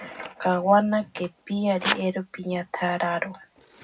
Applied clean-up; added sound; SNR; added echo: none; Scissors; 10 dB; reverberation time 0.3 s.